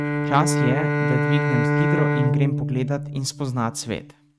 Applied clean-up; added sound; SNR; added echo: neural mask model RNNoise.